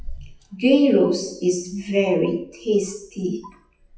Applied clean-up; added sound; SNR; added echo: classical method WPE with log-MMSE.